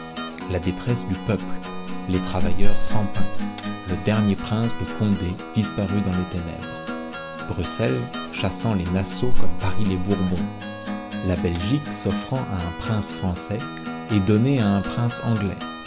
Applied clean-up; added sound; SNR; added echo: none; Acoustic guitar; 11 dB; none.